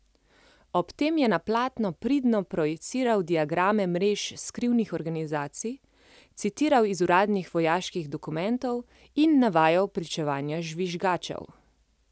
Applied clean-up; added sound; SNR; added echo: none; none; none; none.